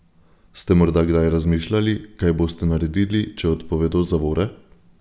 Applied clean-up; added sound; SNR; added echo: none; none; none; none.